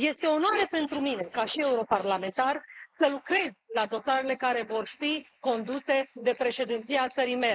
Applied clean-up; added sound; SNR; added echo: neural mask model Resemble Enhance denoiser.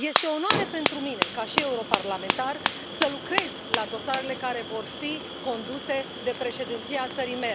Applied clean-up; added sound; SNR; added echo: none; Fire; 0 dB; none.